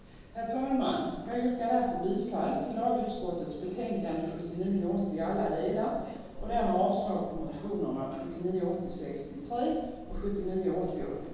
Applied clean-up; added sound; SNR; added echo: none; Subway, metro, underground; 13 dB; reverberation time 1.3 s.